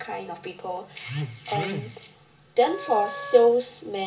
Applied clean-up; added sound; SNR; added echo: none; Wind instrument, woodwind instrument; 13 dB; reverberation time 0.4 s.